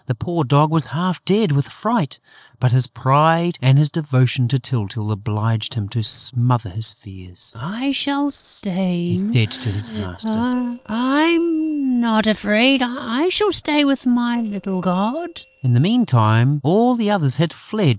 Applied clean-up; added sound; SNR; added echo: neural separator model SepFormer DNS4.